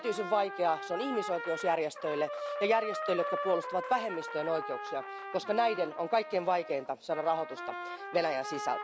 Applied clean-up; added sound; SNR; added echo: none; Trumpet; 7 dB; none.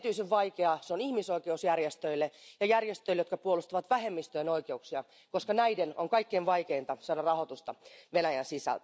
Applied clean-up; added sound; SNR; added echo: none; none; none; none.